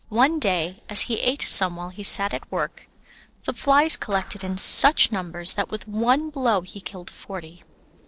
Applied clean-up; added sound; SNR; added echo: neural separator model SepFormer DNS4.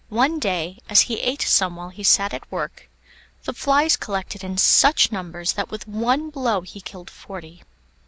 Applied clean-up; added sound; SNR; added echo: none; none; none; none.